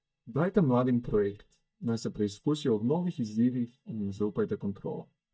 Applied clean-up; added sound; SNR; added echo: neural mask model DeepFilterNet 3.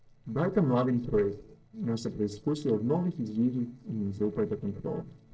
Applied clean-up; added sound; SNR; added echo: neural separator model SepFormer DNS4.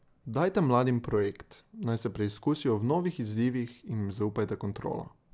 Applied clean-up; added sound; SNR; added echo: none; none; none; none.